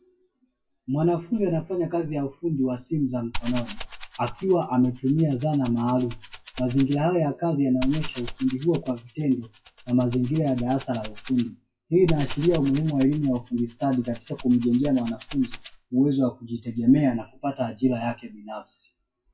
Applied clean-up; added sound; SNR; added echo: classical method WPE with log-MMSE.